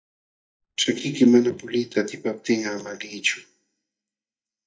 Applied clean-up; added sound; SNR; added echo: neural mask model DeepFilterNet 3.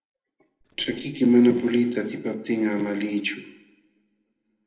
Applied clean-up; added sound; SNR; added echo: neural separator model SepFormer DNS4.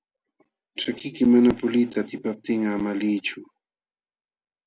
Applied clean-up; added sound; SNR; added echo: none; none; none; none.